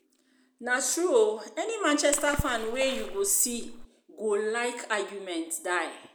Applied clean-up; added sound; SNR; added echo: none; Water / Splash, splatter; 8 dB; none.